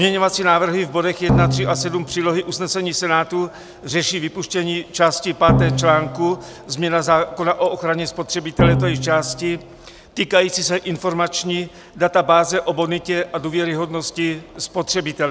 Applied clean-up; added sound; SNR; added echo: none; Drum; 1 dB; none.